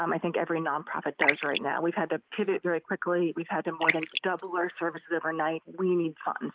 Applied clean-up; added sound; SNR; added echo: neural mask model Resemble Enhance denoiser.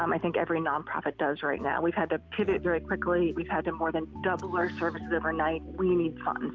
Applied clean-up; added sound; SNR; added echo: none; none; none; none.